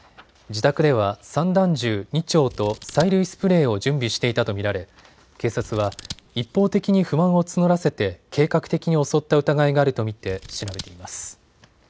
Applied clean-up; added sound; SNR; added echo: none; Scissors; 19 dB; none.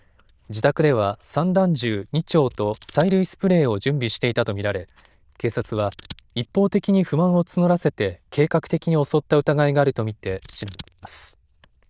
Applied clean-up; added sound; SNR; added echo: neural diffusion model UNIVERSE++.